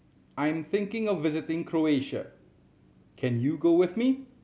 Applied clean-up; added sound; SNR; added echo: none; none; none; none.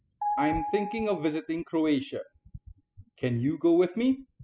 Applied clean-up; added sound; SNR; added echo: classical method spectral subtraction.